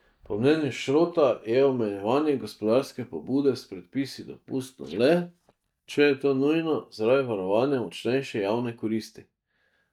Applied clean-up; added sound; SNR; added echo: neural mask model DeepFilterNet 3.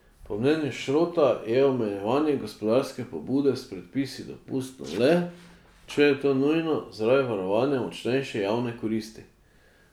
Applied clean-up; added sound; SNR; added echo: none; none; none; none.